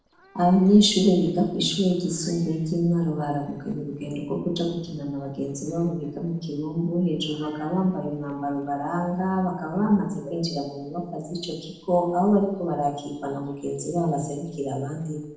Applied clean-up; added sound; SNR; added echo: neural separator model SepFormer DNS4.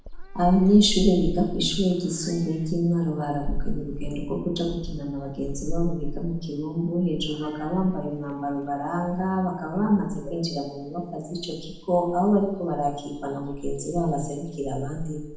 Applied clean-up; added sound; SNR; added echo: none; Meow / Purr; 8 dB; reverberation time 0.8 s.